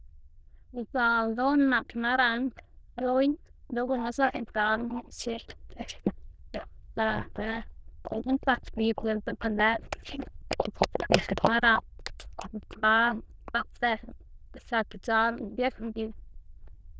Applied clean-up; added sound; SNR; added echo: neural diffusion model UNIVERSE++.